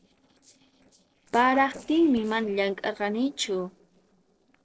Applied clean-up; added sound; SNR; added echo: neural separator model SepFormer DNS4.